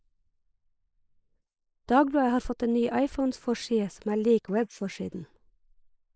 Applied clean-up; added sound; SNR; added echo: neural mask model Resemble Enhance denoiser.